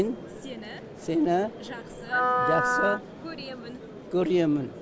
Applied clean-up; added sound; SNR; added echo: none; Wind instrument, woodwind instrument; -1 dB; none.